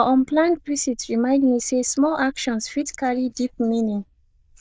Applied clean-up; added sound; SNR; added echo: neural diffusion model UNIVERSE++.